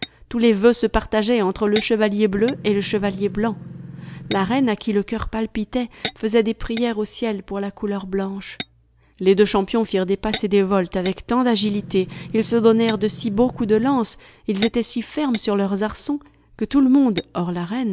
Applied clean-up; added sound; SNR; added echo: none; Tap / Glass + Engine; 14 dB; none.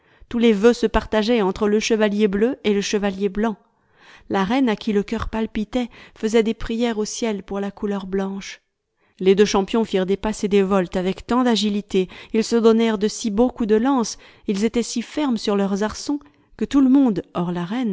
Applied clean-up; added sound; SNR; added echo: none; none; none; none.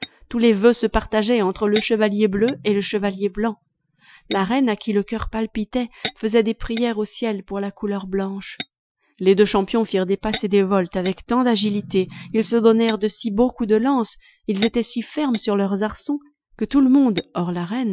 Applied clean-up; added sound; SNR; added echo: classical method Wiener filter.